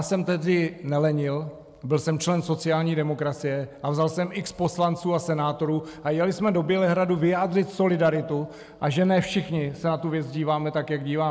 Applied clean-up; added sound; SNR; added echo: none; none; none; none.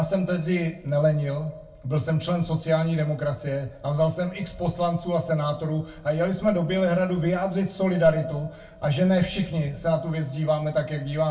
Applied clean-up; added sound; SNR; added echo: none; none; none; reverberation time 0.2 s.